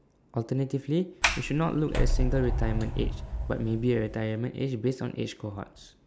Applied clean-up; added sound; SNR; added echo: none; Sliding door; -1 dB; none.